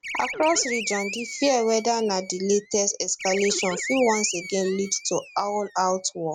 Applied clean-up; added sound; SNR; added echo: none; Animal; 11 dB; none.